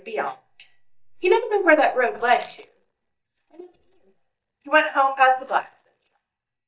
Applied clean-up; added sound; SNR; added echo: neural mask model DeepFilterNet 3.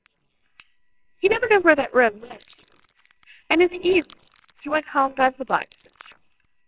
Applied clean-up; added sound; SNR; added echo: neural separator model SepFormer WHAMR!.